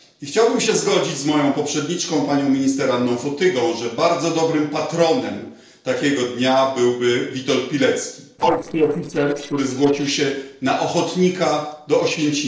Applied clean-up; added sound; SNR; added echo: neural separator model SepFormer DNS4.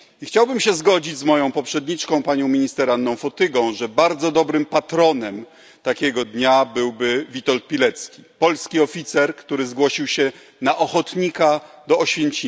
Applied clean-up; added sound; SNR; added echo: none; none; none; none.